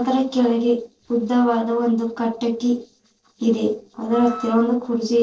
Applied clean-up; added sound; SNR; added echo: neural separator model SepFormer DNS4.